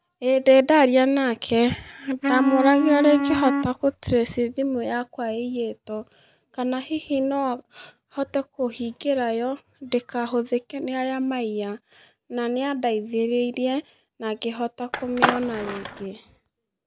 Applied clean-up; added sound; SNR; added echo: none; Skateboard + Wind instrument, woodwind instrument; 2 dB; none.